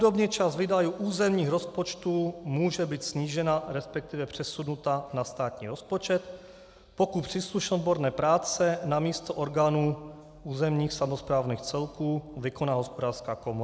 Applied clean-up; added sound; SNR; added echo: none; none; none; none.